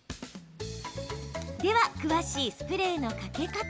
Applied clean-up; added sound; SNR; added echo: none; none; none; none.